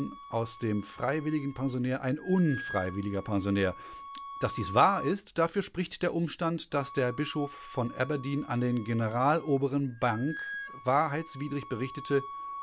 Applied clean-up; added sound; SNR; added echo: none; Wind instrument, woodwind instrument; 14 dB; none.